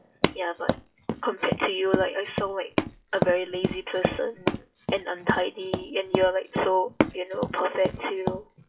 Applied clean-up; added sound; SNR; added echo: classical method WPE with log-MMSE.